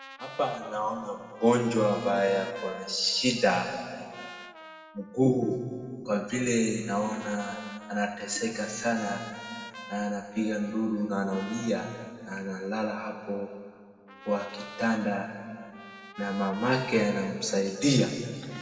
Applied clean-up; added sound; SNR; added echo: none; Trumpet; 18 dB; reverberation time 2.1 s.